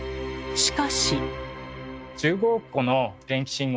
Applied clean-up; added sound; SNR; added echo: none; none; none; none.